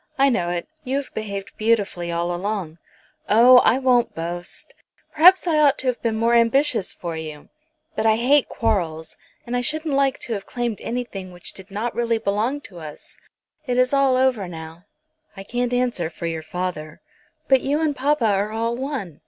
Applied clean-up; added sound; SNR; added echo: none; none; none; none.